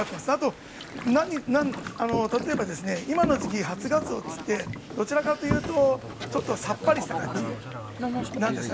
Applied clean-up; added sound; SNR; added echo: none; Boat, Water vehicle; 6 dB; none.